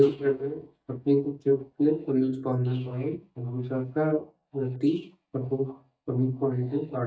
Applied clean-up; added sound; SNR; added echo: neural mask model DeepFilterNet 3.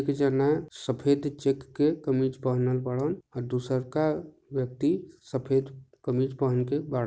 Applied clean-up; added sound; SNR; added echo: none; none; none; none.